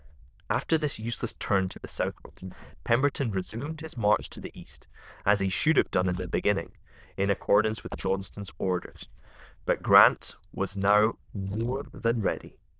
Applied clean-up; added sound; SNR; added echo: neural diffusion model UNIVERSE++.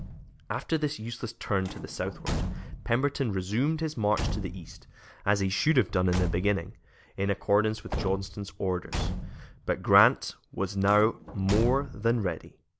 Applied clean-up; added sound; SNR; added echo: none; Slam / Truck / Car; 9 dB; none.